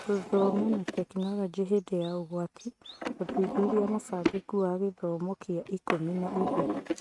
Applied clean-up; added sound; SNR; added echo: neural mask model RNNoise.